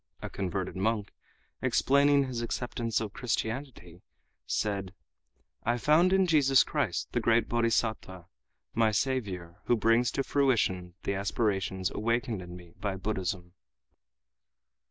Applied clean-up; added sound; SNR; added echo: none; none; none; none.